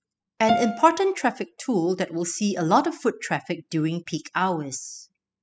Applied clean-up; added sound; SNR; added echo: classical method spectral subtraction.